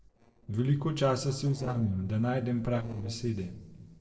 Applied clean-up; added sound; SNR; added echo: neural separator model SepFormer DNS4.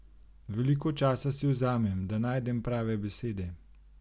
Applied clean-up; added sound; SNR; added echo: none; none; none; none.